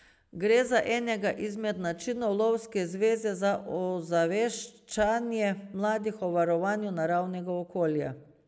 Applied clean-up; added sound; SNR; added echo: none; none; none; none.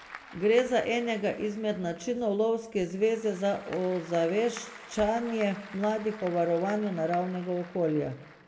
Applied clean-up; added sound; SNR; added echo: none; Applause / Crowd; 19 dB; reverberation time 1.1 s.